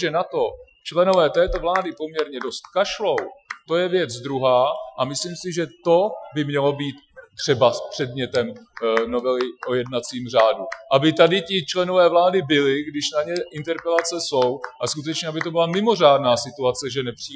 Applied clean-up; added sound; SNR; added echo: classical method Wiener filter.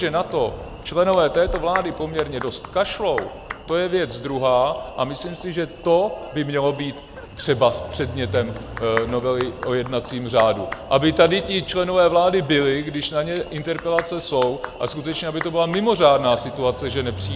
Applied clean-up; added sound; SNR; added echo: none; Engine + Clapping; 14 dB; none.